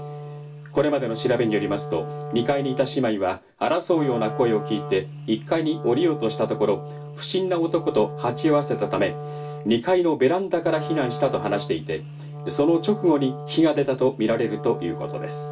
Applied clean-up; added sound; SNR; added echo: none; Wind instrument, woodwind instrument; 10 dB; reverberation time 0.2 s.